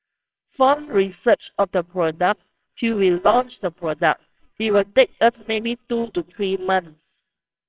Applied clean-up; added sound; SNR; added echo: neural separator model SepFormer WHAMR!.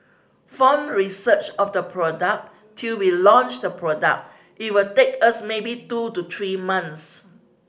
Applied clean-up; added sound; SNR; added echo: none; none; none; none.